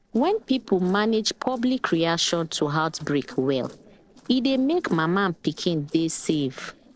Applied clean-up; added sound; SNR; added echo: neural separator model SepFormer DNS4.